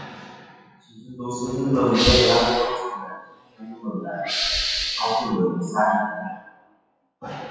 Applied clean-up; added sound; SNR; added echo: classical method WPE with log-MMSE.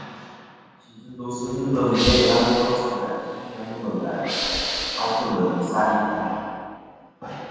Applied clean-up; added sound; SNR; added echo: none; Hiss / Breathing; 4 dB; reverberation time 2.1 s.